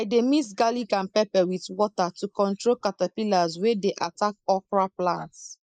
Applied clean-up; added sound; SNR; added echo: neural mask model Resemble Enhance denoiser.